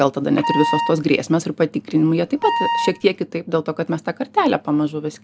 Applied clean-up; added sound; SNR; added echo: none; Wind instrument, woodwind instrument; 4 dB; none.